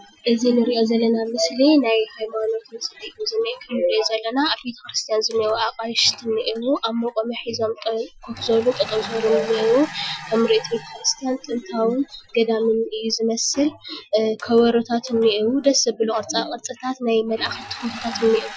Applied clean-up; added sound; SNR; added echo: classical method Wiener filter.